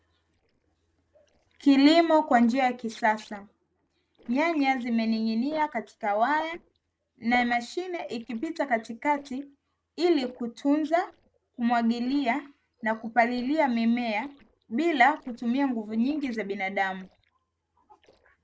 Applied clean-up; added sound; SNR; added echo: neural separator model SepFormer DNS4.